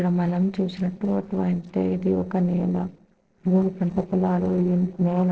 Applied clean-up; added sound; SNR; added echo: neural separator model SepFormer DNS4.